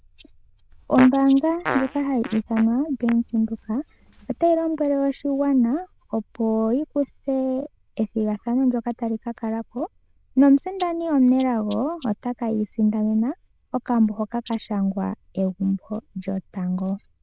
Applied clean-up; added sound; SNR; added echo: neural diffusion model UNIVERSE++.